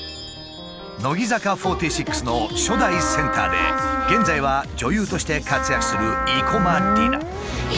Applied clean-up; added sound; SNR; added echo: none; Wind instrument, woodwind instrument; 1 dB; none.